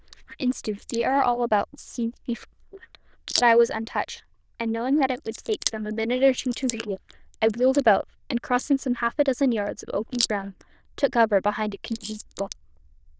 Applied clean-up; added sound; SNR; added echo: neural diffusion model UNIVERSE++.